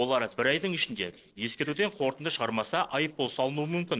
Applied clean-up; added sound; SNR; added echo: neural separator model SepFormer DNS4.